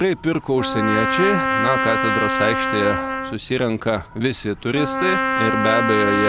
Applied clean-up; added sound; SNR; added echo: none; Trumpet; 1 dB; none.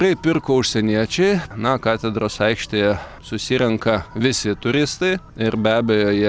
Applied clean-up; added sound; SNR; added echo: none; none; none; none.